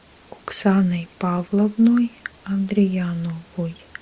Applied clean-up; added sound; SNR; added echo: none; none; none; none.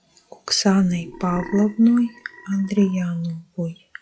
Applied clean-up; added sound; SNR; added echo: classical method log-MMSE.